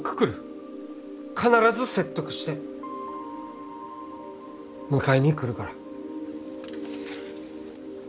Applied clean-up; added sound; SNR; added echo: none; none; none; none.